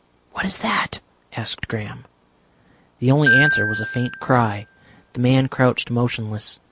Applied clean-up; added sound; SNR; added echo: none; Glockenspiel; 2 dB; none.